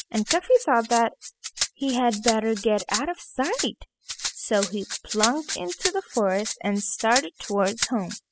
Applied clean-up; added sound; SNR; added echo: classical method spectral subtraction.